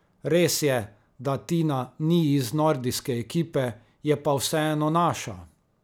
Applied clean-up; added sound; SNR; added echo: none; none; none; none.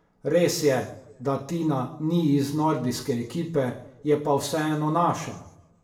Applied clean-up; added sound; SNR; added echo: none; none; none; reverberation time 0.6 s.